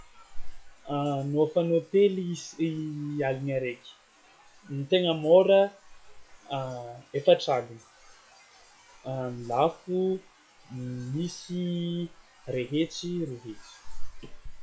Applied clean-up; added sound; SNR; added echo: classical method log-MMSE.